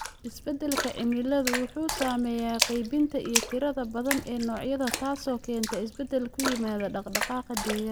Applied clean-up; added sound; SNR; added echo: none; Splash, splatter; 5 dB; none.